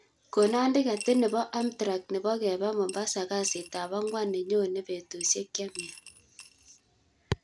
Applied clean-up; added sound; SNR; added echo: none; Coin (dropping) / Glass; 18 dB; none.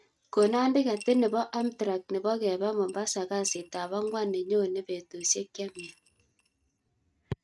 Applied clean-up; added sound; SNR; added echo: neural mask model RNNoise.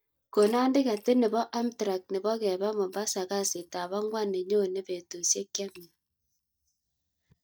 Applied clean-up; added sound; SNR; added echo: neural mask model DeepFilterNet 3.